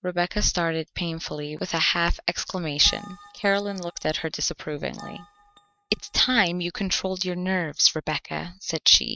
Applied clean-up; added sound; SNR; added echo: neural mask model RNNoise.